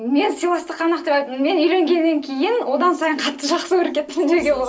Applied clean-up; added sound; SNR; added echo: none; none; none; reverberation time 0.2 s.